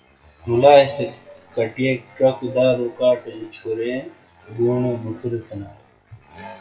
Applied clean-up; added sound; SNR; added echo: classical method WPE with log-MMSE.